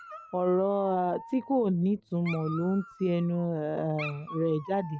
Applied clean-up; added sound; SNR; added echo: none; Dog; 17 dB; none.